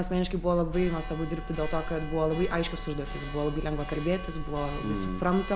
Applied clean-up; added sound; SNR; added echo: none; Church bell; 6 dB; none.